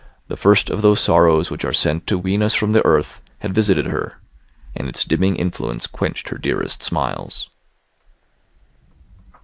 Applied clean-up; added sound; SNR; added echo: neural mask model Resemble Enhance denoiser.